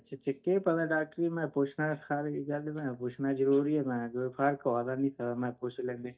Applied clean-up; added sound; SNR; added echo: neural mask model DeepFilterNet 3.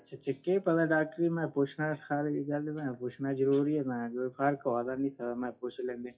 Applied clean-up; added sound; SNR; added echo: classical method WPE with log-MMSE.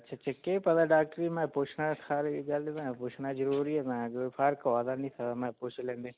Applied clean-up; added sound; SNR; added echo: none; none; none; none.